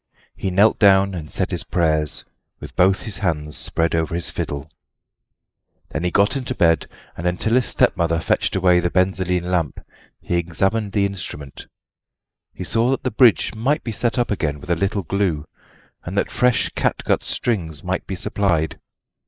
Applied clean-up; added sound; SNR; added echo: neural mask model Resemble Enhance denoiser.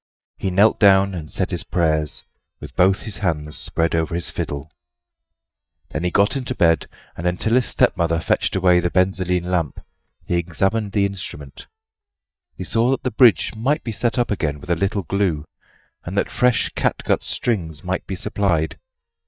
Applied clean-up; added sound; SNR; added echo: neural mask model DeepFilterNet 3.